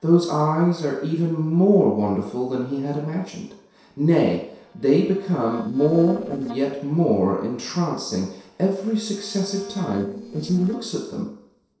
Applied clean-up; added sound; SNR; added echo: neural separator model SepFormer DNS4.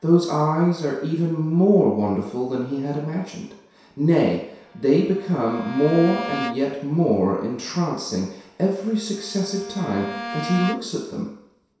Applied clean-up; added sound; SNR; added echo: none; Bowed string instrument; 13 dB; reverberation time 0.7 s.